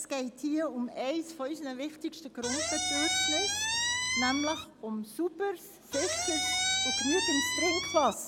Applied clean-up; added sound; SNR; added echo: none; Squeak; -3 dB; none.